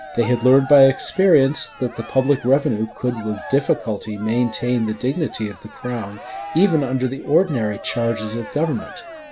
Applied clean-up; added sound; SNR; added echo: none; Cheering; 16 dB; none.